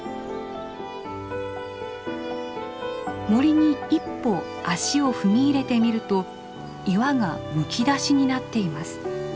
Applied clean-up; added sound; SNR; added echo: none; none; none; none.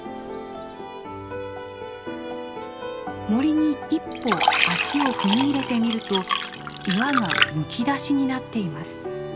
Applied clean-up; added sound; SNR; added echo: none; Fill (with liquid); -2 dB; none.